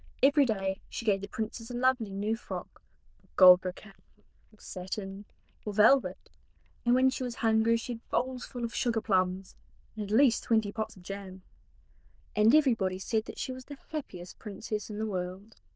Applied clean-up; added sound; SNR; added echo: neural diffusion model UNIVERSE++.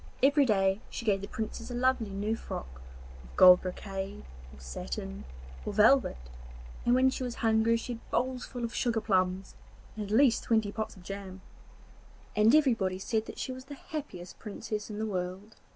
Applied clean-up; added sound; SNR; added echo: none; Mechanical fan; 14 dB; none.